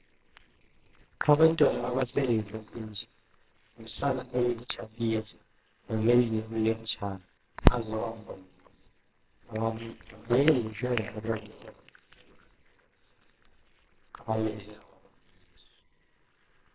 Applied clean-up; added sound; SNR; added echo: neural separator model SepFormer WHAMR!.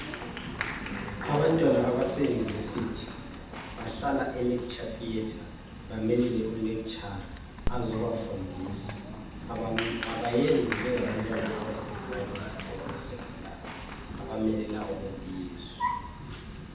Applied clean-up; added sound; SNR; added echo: none; Applause; 6 dB; reverberation time 0.8 s.